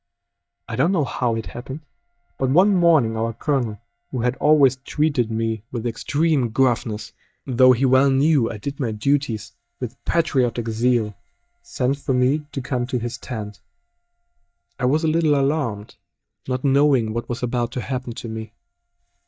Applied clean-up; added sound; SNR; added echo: neural mask model DeepFilterNet 3.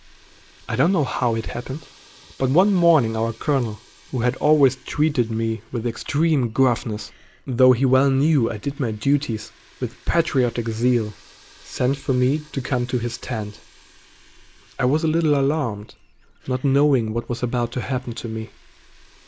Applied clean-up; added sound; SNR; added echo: neural mask model Resemble Enhance denoiser.